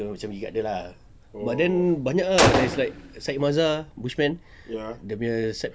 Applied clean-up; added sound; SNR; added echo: none; Gunshot, gunfire; 5 dB; none.